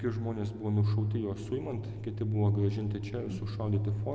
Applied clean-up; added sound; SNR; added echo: none; none; none; none.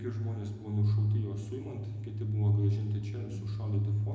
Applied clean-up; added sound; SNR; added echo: none; none; none; reverberation time 0.9 s.